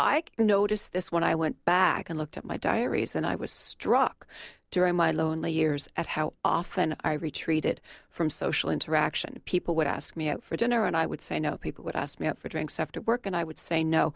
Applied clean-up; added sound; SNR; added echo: none; none; none; none.